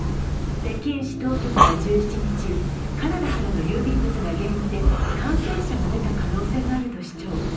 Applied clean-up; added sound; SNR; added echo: none; Breathing; -3 dB; reverberation time 0.6 s.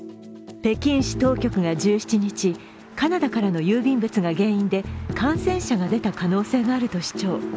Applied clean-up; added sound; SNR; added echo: none; none; none; none.